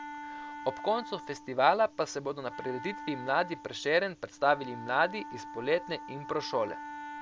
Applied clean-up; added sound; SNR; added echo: none; Wind instrument, woodwind instrument; 12 dB; none.